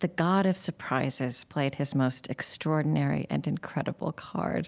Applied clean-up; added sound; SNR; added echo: none; none; none; none.